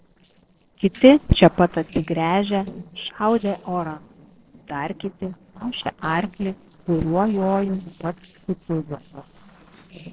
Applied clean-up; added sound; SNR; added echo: neural separator model SepFormer DNS4.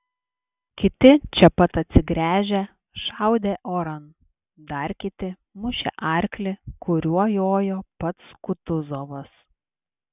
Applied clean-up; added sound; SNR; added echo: none; none; none; none.